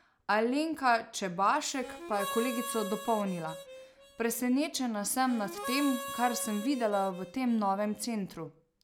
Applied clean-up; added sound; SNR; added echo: none; Harmonica; 11 dB; none.